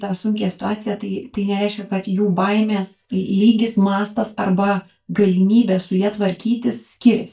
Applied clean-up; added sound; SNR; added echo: neural mask model DeepFilterNet 3.